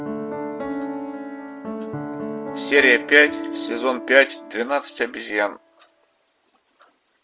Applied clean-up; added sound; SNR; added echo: none; Piano; 9 dB; none.